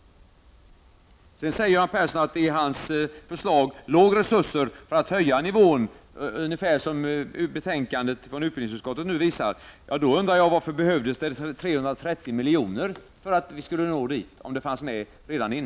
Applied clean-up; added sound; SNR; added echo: none; none; none; none.